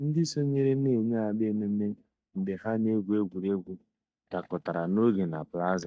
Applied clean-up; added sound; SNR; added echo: neural mask model DeepFilterNet 3.